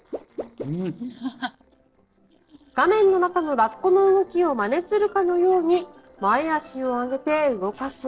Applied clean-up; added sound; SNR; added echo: neural separator model SepFormer DNS4.